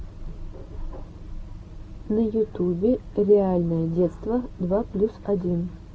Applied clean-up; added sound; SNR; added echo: none; none; none; none.